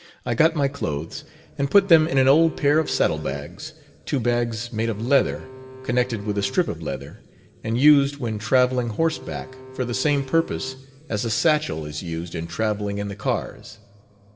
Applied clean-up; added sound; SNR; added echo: none; Bowed string instrument; 18 dB; reverberation time 2.3 s.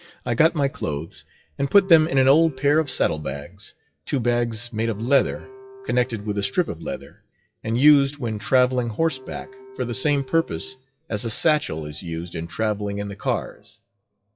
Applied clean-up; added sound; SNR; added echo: classical method WPE with log-MMSE.